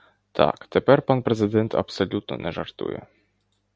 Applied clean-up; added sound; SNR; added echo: none; none; none; none.